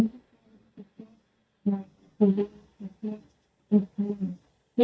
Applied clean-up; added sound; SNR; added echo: neural mask model DeepFilterNet 3.